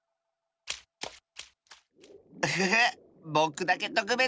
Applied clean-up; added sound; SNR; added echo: none; none; none; none.